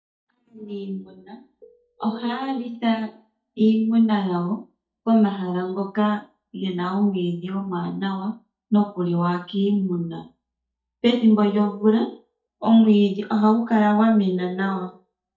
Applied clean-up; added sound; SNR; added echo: neural mask model DeepFilterNet 3.